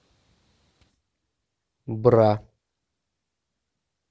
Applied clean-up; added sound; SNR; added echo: none; none; none; none.